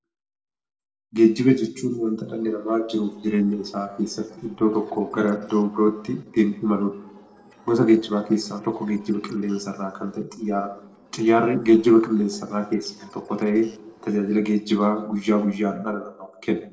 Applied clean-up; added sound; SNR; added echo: neural separator model SepFormer DNS4.